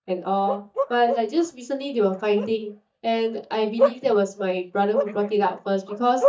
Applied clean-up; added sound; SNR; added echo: neural mask model DeepFilterNet 3.